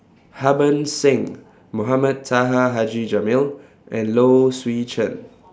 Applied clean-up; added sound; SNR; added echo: none; none; none; none.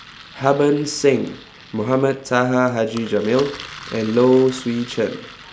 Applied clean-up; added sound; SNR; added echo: none; Engine; 19 dB; none.